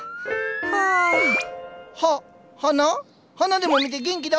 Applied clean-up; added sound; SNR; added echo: none; none; none; none.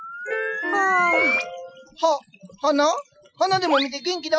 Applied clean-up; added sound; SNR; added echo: classical method Wiener filter.